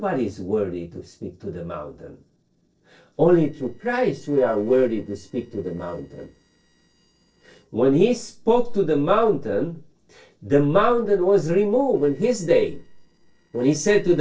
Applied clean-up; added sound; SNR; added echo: neural separator model SepFormer DNS4.